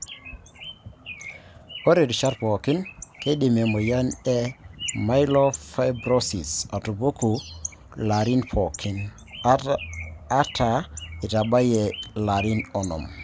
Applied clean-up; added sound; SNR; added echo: none; Bird; 16 dB; none.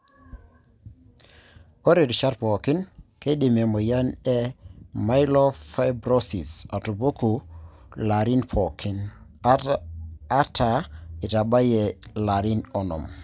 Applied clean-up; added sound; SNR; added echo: none; none; none; none.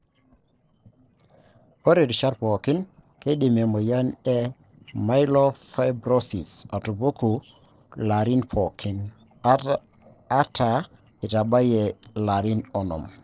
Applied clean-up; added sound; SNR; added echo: neural separator model SepFormer DNS4.